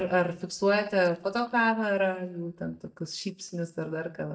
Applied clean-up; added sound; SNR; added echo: neural mask model DeepFilterNet 3.